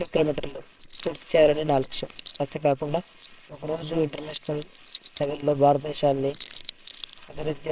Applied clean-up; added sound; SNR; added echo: neural separator model SepFormer WHAMR!.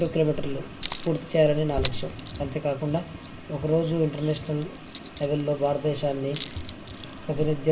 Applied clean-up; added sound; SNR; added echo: none; Chink, clink; 10 dB; reverberation time 0.8 s.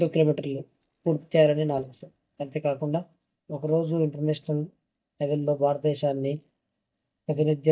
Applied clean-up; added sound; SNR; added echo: neural mask model DeepFilterNet 3.